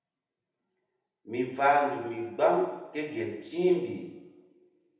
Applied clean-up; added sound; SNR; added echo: none; none; none; reverberation time 0.9 s.